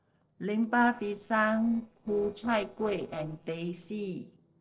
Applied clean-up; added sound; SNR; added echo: neural separator model SepFormer DNS4.